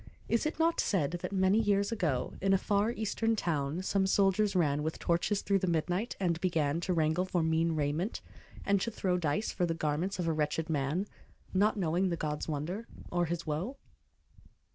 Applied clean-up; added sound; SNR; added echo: none; none; none; none.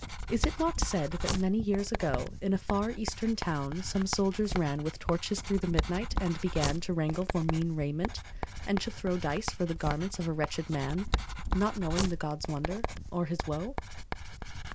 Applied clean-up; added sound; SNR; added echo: none; Writing; 4 dB; none.